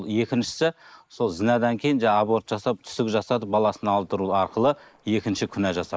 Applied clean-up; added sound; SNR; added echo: neural mask model Resemble Enhance denoiser.